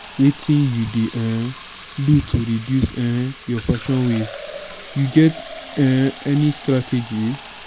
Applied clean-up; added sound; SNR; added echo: none; Fill (with liquid); 15 dB; none.